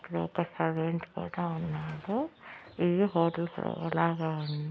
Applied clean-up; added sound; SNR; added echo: none; none; none; none.